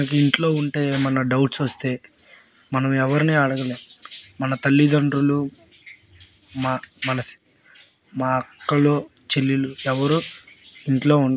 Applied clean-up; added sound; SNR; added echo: none; none; none; none.